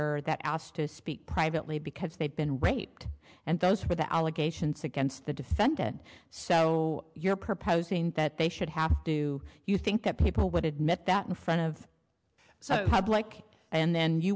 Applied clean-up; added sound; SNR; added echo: none; none; none; none.